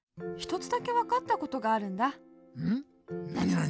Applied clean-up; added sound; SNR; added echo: none; none; none; none.